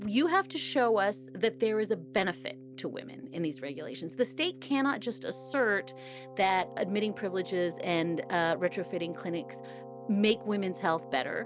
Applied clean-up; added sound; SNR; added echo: none; Keyboard (musical); 15 dB; none.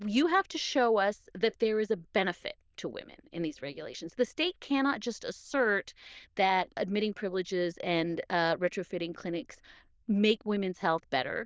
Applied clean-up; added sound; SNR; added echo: neural diffusion model UNIVERSE++.